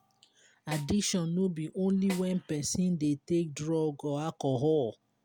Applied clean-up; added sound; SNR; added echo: none; Snare drum; 17 dB; none.